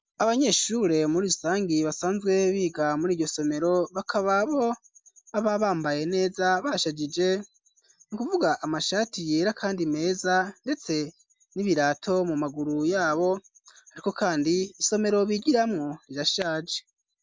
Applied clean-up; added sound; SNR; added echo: none; none; none; none.